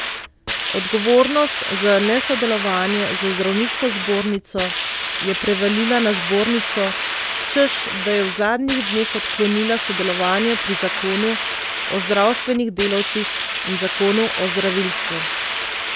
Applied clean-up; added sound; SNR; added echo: none; Hiss; 3 dB; none.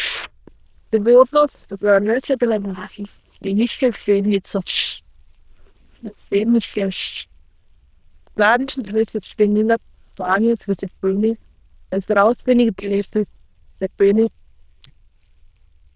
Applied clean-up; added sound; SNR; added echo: neural diffusion model UNIVERSE++.